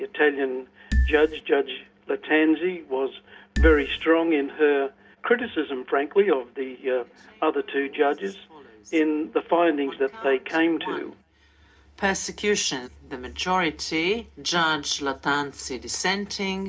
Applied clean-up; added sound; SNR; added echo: none; Marimba, xylophone; -1 dB; reverberation time 0.3 s.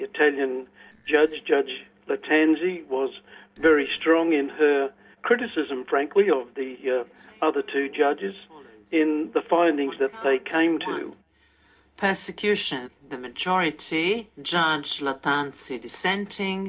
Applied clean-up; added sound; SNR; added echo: neural separator model SepFormer DNS4.